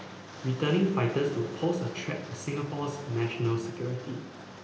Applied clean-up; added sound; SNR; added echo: none; Rain; 15 dB; reverberation time 0.8 s.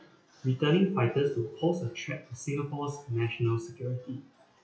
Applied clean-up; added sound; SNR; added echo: classical method WPE with log-MMSE.